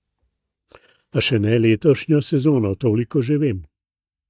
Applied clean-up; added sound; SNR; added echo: neural mask model DeepFilterNet 3.